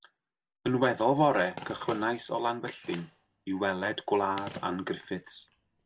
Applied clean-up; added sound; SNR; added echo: none; Telephone; 20 dB; none.